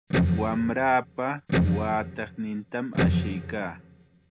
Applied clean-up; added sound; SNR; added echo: none; Electric guitar; -2 dB; none.